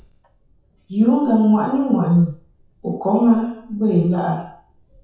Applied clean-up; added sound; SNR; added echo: classical method WPE with log-MMSE.